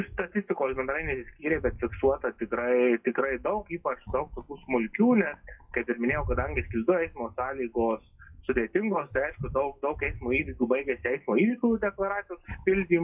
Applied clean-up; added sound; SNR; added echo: classical method WPE with log-MMSE.